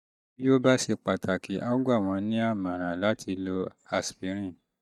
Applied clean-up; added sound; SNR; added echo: neural mask model DeepFilterNet 3.